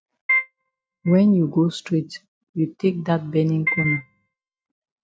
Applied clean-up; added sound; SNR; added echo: neural mask model RNNoise.